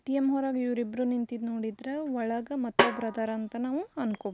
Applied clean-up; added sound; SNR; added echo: none; Snare drum; 1 dB; none.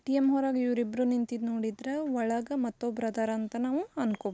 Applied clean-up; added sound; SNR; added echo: none; none; none; none.